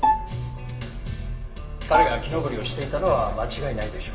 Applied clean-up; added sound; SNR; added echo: none; Bowed string instrument; 1 dB; reverberation time 0.7 s.